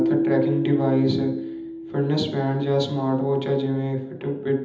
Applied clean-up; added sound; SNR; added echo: none; Keyboard (musical); 6 dB; reverberation time 0.8 s.